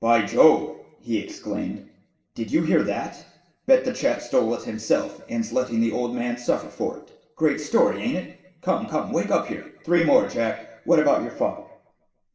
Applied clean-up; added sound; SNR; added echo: none; none; none; reverberation time 0.7 s.